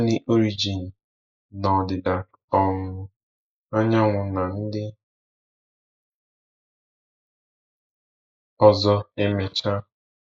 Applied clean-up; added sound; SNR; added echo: neural mask model Resemble Enhance denoiser.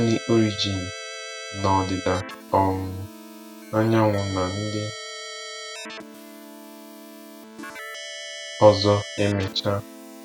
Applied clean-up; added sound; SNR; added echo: none; Keyboard (musical); 12 dB; none.